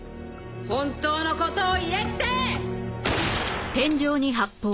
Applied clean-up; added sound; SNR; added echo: none; none; none; none.